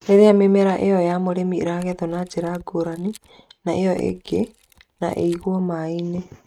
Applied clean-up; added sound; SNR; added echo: neural mask model RNNoise.